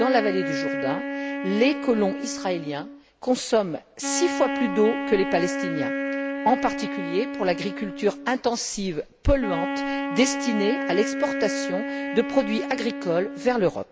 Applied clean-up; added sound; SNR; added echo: none; Wind instrument, woodwind instrument; 4 dB; none.